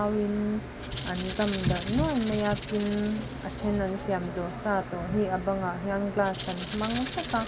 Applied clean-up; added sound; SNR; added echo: none; Rattle (instrument); 4 dB; none.